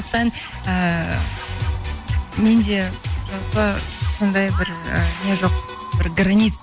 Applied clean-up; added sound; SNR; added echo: none; Wind; 20 dB; none.